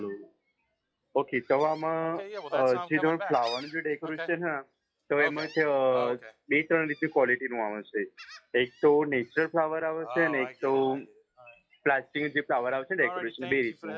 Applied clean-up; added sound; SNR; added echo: classical method log-MMSE.